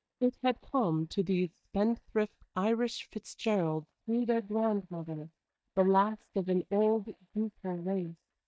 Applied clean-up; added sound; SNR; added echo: neural mask model DeepFilterNet 3.